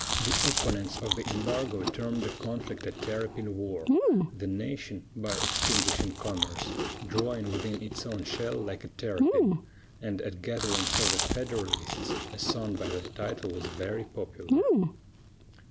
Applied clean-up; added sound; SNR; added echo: none; Chewing, mastication; -3 dB; none.